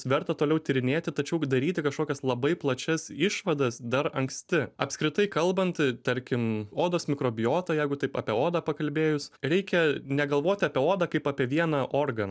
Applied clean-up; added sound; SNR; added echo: none; none; none; none.